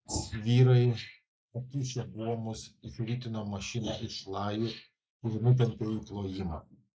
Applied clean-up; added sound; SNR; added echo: neural mask model Resemble Enhance denoiser.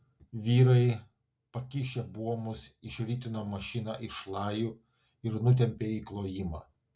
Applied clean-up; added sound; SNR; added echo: none; none; none; none.